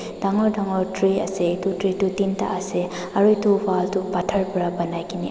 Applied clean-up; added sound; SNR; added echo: none; none; none; none.